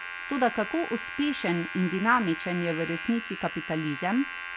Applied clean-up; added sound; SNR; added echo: none; Domestic sounds, home sounds; 9 dB; none.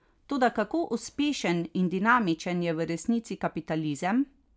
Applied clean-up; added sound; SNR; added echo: none; none; none; none.